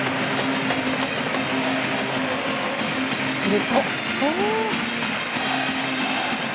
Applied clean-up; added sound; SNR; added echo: none; none; none; none.